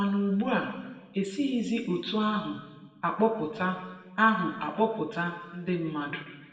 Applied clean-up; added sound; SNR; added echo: none; none; none; reverberation time 1.2 s.